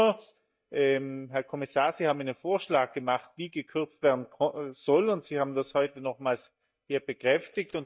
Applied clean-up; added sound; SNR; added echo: neural mask model DeepFilterNet 3.